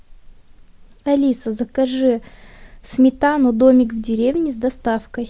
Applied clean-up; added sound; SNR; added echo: none; none; none; none.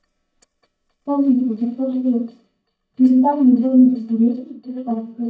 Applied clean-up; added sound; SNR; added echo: neural mask model DeepFilterNet 3.